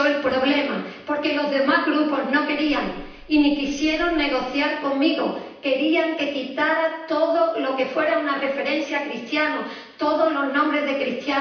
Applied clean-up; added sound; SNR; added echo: none; Meow; 19 dB; reverberation time 0.9 s.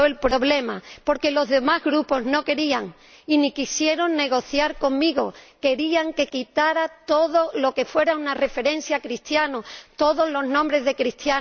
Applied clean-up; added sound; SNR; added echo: none; none; none; none.